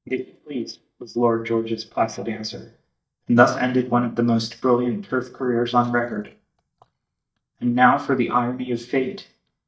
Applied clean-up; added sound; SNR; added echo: neural mask model DeepFilterNet 3.